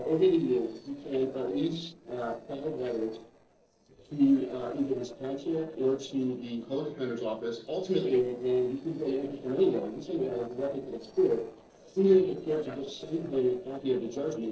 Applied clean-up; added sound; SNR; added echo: neural separator model SepFormer DNS4.